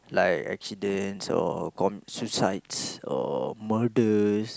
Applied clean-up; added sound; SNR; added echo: none; none; none; none.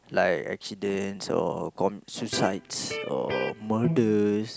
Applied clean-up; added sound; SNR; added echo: none; Electric guitar; 7 dB; none.